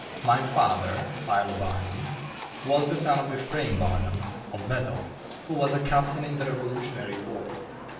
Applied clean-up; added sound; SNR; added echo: none; Livestock, farm animals, working animals; 11 dB; reverberation time 0.7 s.